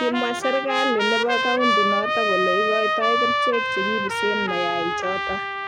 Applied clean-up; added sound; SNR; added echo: none; Trumpet; -2 dB; none.